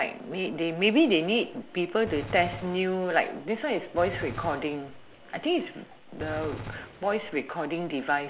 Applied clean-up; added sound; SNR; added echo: none; Gunshot, gunfire; 14 dB; none.